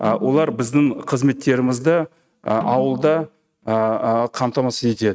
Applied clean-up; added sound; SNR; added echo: neural mask model RNNoise.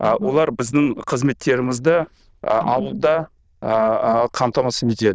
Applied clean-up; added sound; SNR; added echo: neural diffusion model UNIVERSE++.